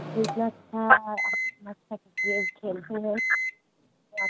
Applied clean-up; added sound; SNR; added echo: none; Microwave oven; 4 dB; none.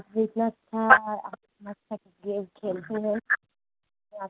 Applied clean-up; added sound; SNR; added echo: none; none; none; none.